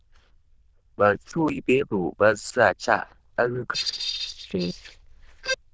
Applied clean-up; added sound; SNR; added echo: neural diffusion model UNIVERSE++.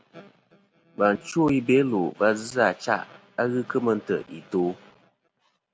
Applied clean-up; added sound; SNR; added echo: none; none; none; none.